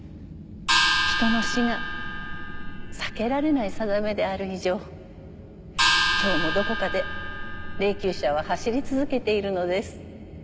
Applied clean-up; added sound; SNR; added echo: none; Gong; -1 dB; none.